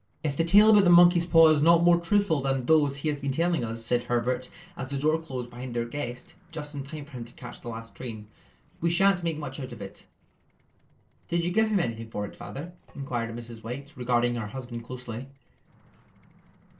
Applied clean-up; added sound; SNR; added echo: neural separator model SepFormer DNS4.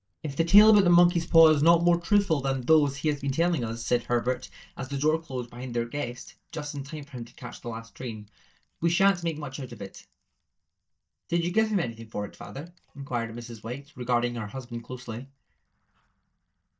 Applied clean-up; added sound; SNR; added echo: neural mask model DeepFilterNet 3.